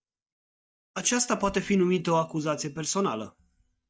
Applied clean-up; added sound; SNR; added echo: neural mask model DeepFilterNet 3.